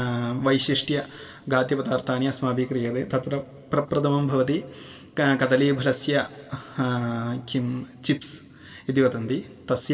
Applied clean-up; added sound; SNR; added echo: none; none; none; reverberation time 1.6 s.